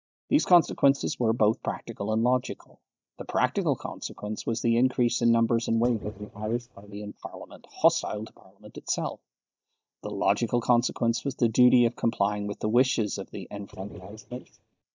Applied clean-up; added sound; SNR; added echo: neural mask model DeepFilterNet 3.